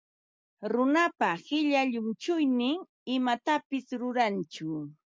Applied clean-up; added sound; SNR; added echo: none; none; none; none.